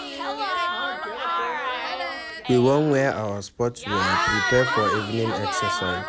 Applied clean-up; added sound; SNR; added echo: none; Crowd / Cheering; 1 dB; none.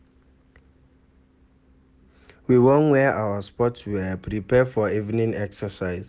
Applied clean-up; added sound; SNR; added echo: none; none; none; none.